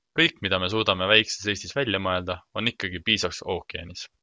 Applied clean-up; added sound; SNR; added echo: none; none; none; none.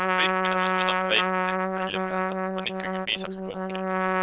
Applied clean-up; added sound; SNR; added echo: neural diffusion model UNIVERSE++.